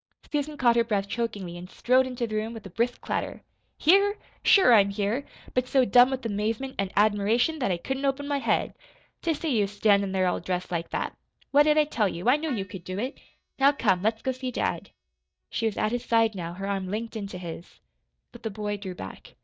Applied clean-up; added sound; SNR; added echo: neural mask model DeepFilterNet 3.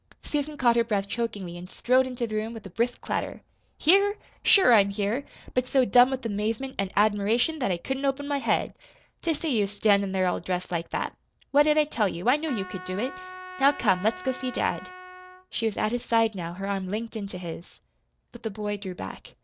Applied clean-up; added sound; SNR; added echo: none; Trumpet; 14 dB; none.